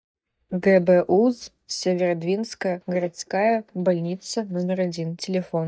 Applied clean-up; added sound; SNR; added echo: neural mask model DeepFilterNet 3.